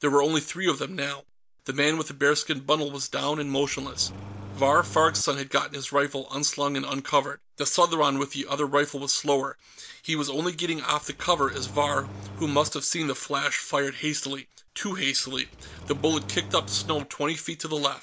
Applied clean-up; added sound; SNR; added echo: none; Engine starting; 14 dB; none.